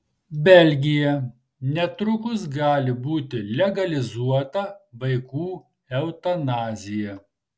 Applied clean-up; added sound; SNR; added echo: none; none; none; none.